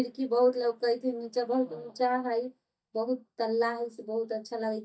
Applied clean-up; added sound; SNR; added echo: neural mask model DeepFilterNet 3.